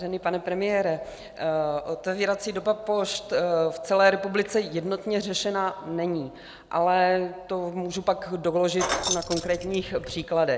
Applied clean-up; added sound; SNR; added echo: none; Keys jangling; 5 dB; none.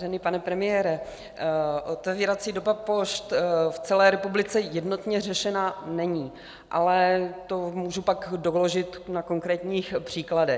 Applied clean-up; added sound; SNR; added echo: none; none; none; none.